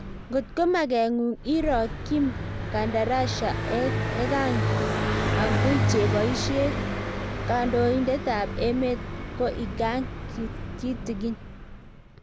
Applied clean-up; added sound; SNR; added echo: none; Car passing by; 2 dB; none.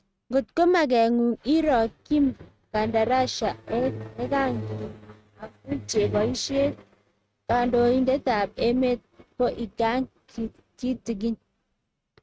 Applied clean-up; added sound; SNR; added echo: neural mask model RNNoise.